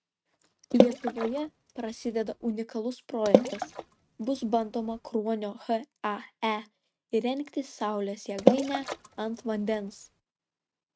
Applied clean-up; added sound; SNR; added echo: neural mask model RNNoise.